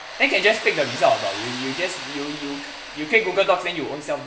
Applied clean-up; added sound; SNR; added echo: none; Tools; 11 dB; reverberation time 0.7 s.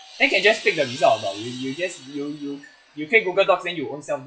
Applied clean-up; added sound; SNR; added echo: classical method WPE with log-MMSE.